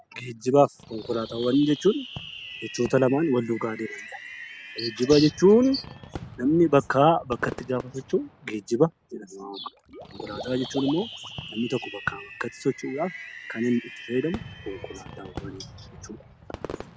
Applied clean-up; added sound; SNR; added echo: none; Water / Liquid + Fireworks; 15 dB; none.